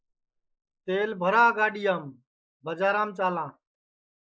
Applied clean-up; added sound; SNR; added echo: neural mask model Resemble Enhance denoiser.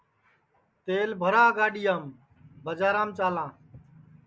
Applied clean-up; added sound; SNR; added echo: none; none; none; none.